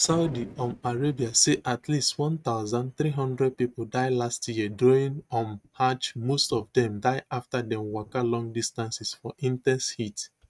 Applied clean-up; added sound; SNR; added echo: neural mask model RNNoise.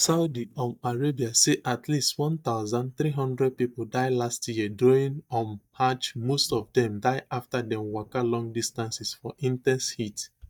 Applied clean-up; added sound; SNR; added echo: neural mask model DeepFilterNet 3.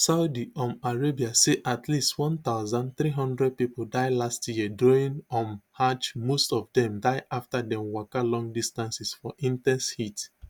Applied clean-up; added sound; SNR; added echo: none; none; none; none.